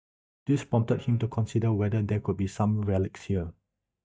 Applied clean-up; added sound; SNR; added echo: neural mask model DeepFilterNet 3.